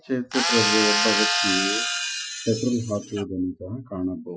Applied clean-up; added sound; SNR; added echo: classical method Wiener filter.